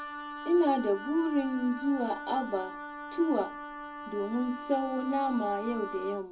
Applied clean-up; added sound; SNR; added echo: none; Wind instrument, woodwind instrument; 10 dB; reverberation time 0.4 s.